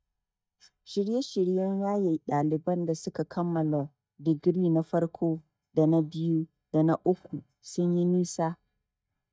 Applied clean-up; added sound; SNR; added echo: neural mask model DeepFilterNet 3.